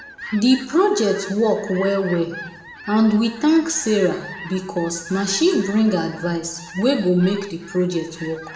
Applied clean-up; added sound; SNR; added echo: none; Fowl; 17 dB; reverberation time 0.9 s.